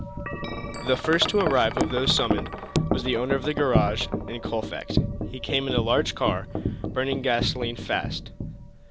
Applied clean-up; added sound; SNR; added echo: none; Wind chime; 2 dB; none.